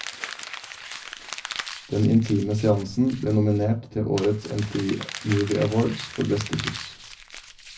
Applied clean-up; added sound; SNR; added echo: none; Crumpling, crinkling; 13 dB; reverberation time 0.4 s.